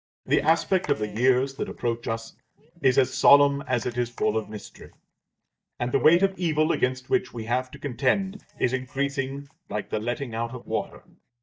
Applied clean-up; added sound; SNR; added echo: neural mask model DeepFilterNet 3.